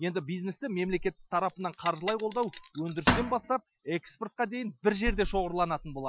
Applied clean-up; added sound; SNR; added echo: classical method Wiener filter.